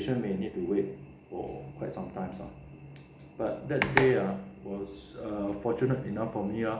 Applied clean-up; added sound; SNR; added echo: none; none; none; none.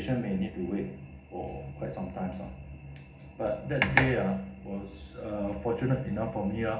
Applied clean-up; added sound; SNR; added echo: none; none; none; reverberation time 0.4 s.